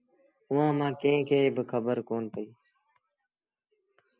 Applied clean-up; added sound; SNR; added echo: none; none; none; none.